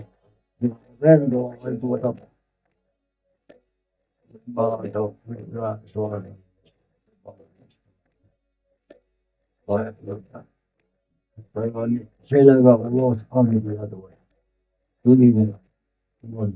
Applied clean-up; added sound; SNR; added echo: neural mask model DeepFilterNet 3.